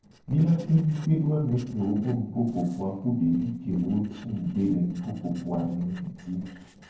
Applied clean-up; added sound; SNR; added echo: neural separator model SepFormer DNS4.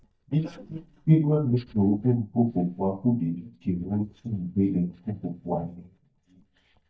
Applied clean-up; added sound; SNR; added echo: neural mask model DeepFilterNet 3.